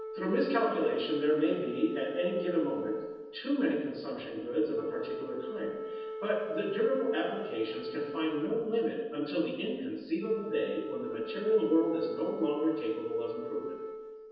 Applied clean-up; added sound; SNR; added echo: none; Wind instrument, woodwind instrument; 9 dB; reverberation time 1.1 s.